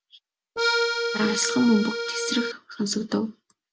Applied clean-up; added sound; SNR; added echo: none; Accordion; 0 dB; none.